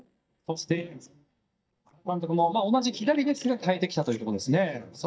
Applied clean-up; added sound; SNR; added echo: neural mask model DeepFilterNet 3.